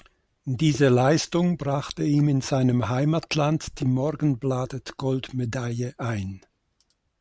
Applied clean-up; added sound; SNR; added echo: none; none; none; none.